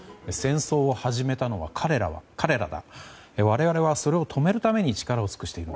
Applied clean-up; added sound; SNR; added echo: none; none; none; none.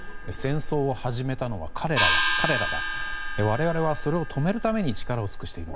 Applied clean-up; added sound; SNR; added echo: none; Gong; 1 dB; none.